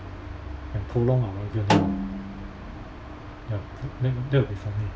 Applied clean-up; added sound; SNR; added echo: none; Snare drum; 1 dB; none.